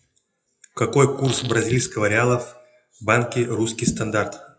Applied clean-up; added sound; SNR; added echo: classical method WPE with log-MMSE.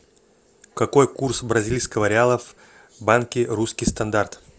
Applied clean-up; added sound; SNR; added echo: none; none; none; none.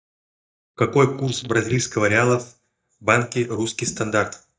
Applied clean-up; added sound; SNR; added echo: neural mask model DeepFilterNet 3.